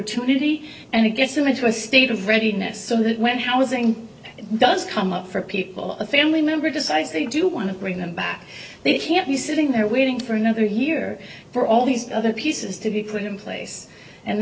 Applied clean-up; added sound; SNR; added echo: none; none; none; none.